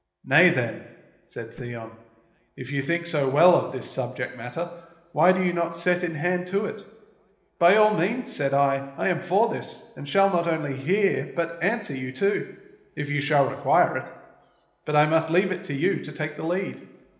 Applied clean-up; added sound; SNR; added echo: none; none; none; reverberation time 1.1 s.